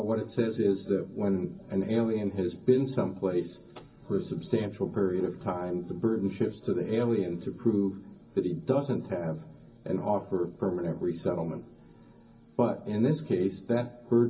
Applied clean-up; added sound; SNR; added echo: none; none; none; reverberation time 0.4 s.